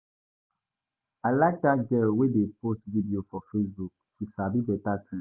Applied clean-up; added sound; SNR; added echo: none; none; none; none.